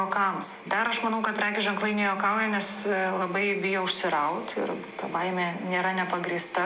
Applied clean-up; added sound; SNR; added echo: none; Tambourine; 20 dB; none.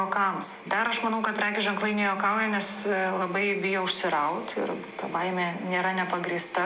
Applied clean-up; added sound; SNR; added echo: none; none; none; none.